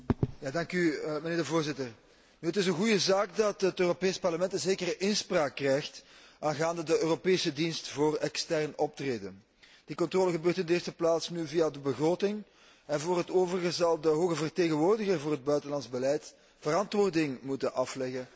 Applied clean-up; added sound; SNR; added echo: none; none; none; none.